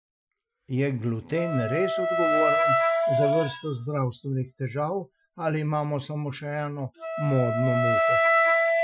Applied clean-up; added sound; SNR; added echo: classical method Wiener filter.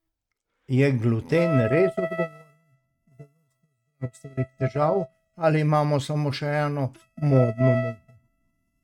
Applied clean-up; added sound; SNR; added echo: neural mask model RNNoise.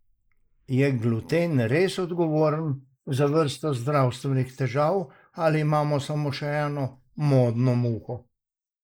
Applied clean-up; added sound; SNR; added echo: neural mask model Resemble Enhance denoiser.